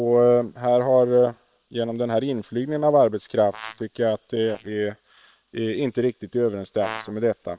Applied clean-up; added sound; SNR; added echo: neural separator model SepFormer WHAM!.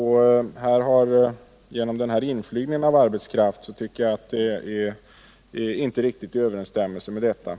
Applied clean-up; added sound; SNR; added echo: none; none; none; none.